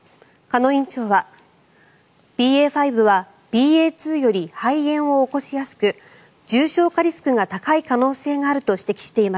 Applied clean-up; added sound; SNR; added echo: none; none; none; none.